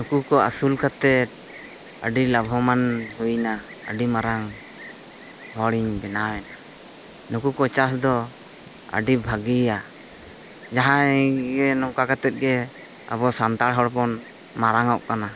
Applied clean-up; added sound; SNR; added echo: none; Insect; 18 dB; none.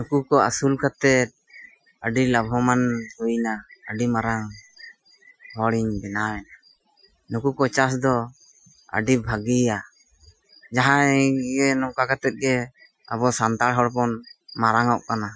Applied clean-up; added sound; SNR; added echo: classical method Wiener filter.